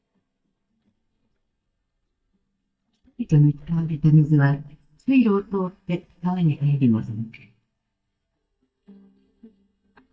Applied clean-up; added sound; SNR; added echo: neural mask model DeepFilterNet 3.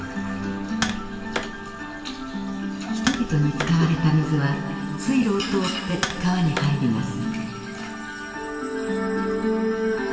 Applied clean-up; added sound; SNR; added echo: none; Tap; 10 dB; reverberation time 2.5 s.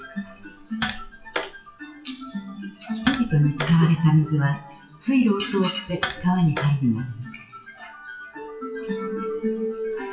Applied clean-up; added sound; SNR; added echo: classical method WPE with log-MMSE.